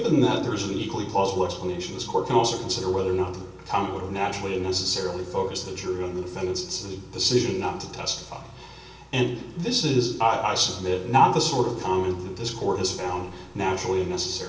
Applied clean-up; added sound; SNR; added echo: none; none; none; reverberation time 0.7 s.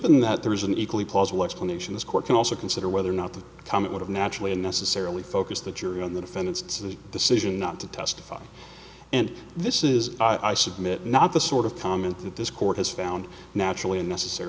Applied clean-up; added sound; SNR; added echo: none; none; none; none.